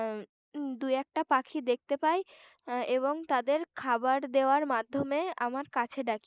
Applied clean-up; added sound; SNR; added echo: neural mask model Resemble Enhance denoiser.